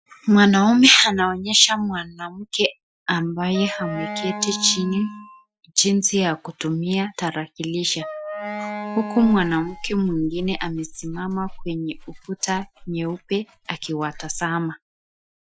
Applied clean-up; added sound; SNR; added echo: classical method Wiener filter.